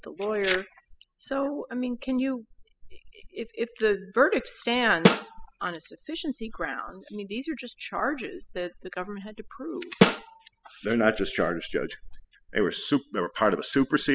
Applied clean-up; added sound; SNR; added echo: classical method spectral subtraction.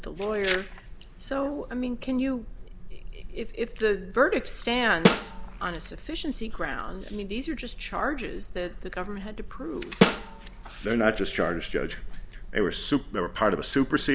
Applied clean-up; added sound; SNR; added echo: none; Snare drum; -2 dB; none.